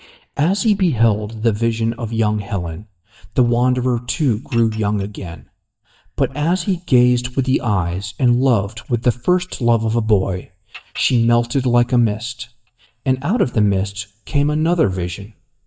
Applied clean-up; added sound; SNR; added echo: neural mask model DeepFilterNet 3.